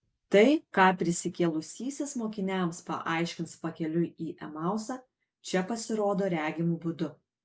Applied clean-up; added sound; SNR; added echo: none; none; none; none.